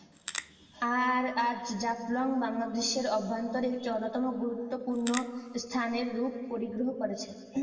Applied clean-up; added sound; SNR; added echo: none; Crackle; 9 dB; reverberation time 1.7 s.